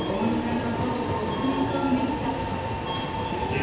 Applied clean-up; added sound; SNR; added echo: none; Subway, metro, underground; -2 dB; reverberation time 1.2 s.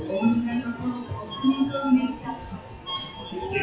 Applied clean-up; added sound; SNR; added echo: classical method WPE with log-MMSE.